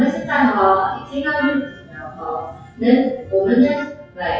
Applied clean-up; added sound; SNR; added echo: classical method WPE with log-MMSE.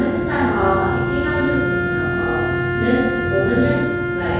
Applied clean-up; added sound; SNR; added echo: none; Wind instrument, woodwind instrument; 2 dB; reverberation time 1.3 s.